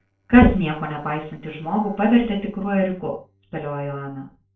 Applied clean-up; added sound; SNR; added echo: neural separator model SepFormer DNS4.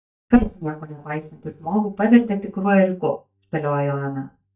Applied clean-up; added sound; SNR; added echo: neural mask model DeepFilterNet 3.